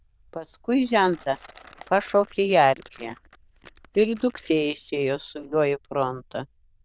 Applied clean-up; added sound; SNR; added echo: neural diffusion model UNIVERSE++.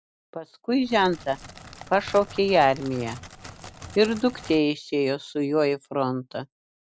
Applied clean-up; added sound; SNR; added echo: none; Crackle; 17 dB; none.